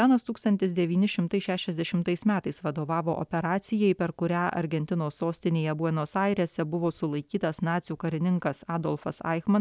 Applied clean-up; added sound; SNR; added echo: none; none; none; none.